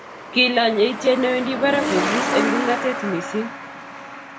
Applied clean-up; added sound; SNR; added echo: none; Truck; 4 dB; none.